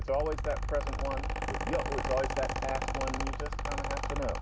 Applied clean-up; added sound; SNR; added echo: none; Mechanical fan; -2 dB; none.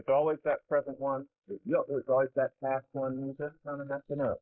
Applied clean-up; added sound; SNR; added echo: neural mask model Resemble Enhance denoiser.